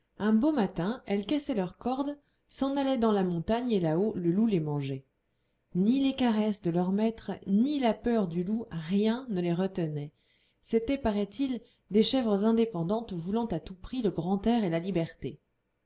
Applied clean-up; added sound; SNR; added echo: none; none; none; none.